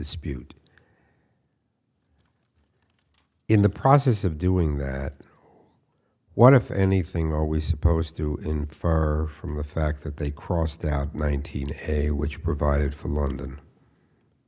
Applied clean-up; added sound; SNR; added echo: none; none; none; none.